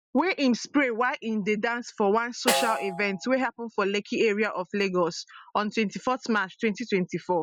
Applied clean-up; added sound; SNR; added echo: classical method spectral subtraction.